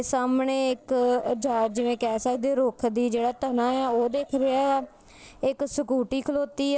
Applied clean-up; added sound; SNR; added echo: neural separator model SepFormer DNS4.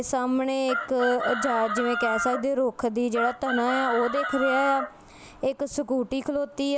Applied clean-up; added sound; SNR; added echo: none; Chicken, rooster; 5 dB; none.